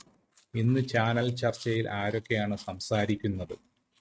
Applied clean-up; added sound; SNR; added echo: neural mask model RNNoise.